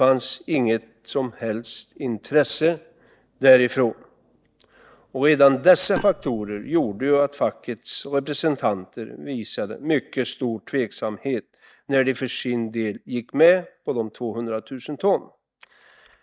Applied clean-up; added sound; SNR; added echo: neural mask model DeepFilterNet 3.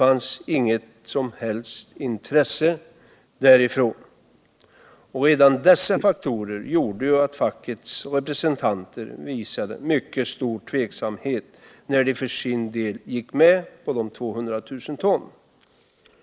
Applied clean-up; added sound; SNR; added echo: neural mask model Resemble Enhance denoiser.